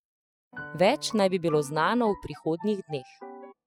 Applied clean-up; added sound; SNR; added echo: classical method spectral subtraction.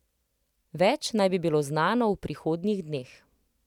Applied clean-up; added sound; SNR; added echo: none; none; none; none.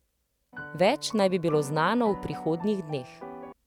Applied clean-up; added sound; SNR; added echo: none; Piano; 13 dB; none.